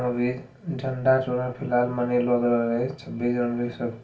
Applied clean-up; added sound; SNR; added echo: none; none; none; reverberation time 0.3 s.